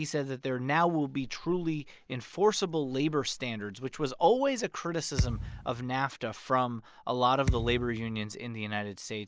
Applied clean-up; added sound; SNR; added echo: none; Thump, thud; 4 dB; none.